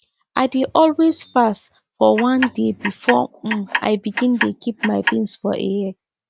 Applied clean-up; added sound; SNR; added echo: none; Clock; 7 dB; none.